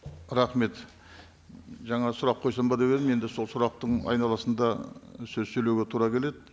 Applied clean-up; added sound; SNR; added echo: none; none; none; none.